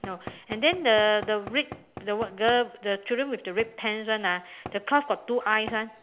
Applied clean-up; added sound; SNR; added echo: none; Knock / Wood; 17 dB; none.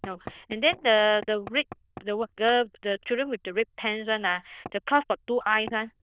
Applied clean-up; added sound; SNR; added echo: neural diffusion model UNIVERSE++.